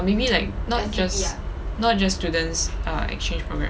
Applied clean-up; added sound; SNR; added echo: none; none; none; none.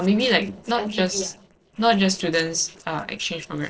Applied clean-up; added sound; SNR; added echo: neural separator model SepFormer DNS4.